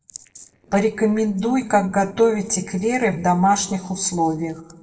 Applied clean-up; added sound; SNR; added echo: neural separator model SepFormer DNS4.